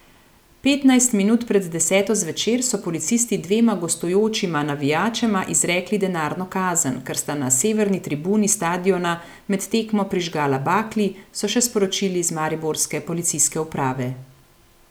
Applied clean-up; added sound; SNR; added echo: none; none; none; none.